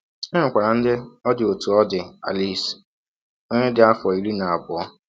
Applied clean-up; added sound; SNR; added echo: none; none; none; none.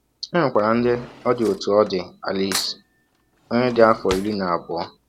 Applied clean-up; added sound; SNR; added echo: none; Cutlery, silverware / Drawer open or close; 17 dB; none.